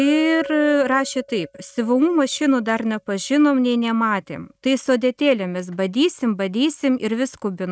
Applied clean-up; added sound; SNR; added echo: neural mask model RNNoise.